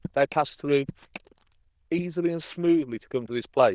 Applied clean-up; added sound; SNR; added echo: neural diffusion model UNIVERSE++.